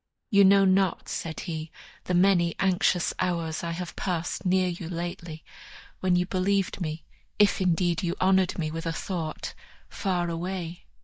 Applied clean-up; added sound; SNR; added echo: neural mask model DeepFilterNet 3.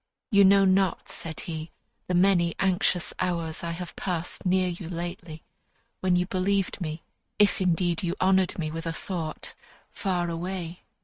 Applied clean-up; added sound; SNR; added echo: neural mask model RNNoise.